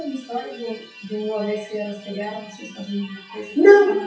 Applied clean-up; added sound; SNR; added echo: classical method WPE with log-MMSE.